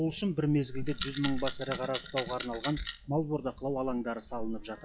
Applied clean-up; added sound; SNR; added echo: classical method log-MMSE.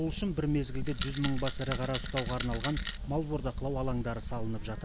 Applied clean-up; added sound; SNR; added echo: none; Rattle + Fire; 2 dB; none.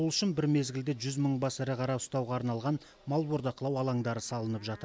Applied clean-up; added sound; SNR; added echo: none; none; none; none.